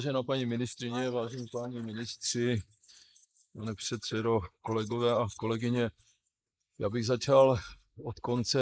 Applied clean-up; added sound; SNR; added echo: neural mask model Resemble Enhance denoiser.